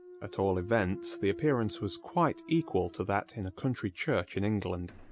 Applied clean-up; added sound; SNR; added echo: none; Thump, thud; 17 dB; none.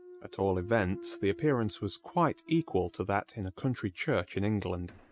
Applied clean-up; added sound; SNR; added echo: neural mask model RNNoise.